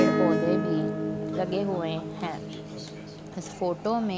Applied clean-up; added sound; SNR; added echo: none; Acoustic guitar / Strum; -1 dB; none.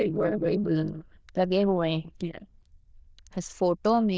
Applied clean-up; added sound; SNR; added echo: neural diffusion model UNIVERSE++.